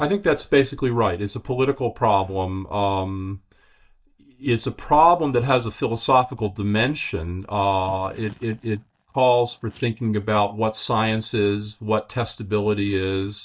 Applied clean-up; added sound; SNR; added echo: neural mask model DeepFilterNet 3.